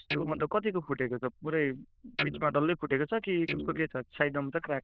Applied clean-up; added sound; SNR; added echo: neural diffusion model UNIVERSE++.